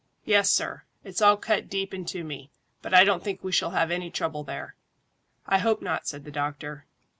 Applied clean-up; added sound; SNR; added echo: none; none; none; none.